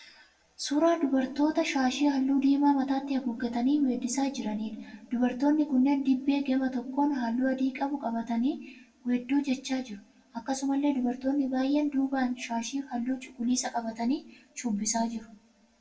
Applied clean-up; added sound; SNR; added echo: none; none; none; reverberation time 0.2 s.